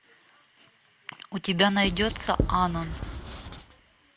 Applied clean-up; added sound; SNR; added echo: none; Writing; 4 dB; none.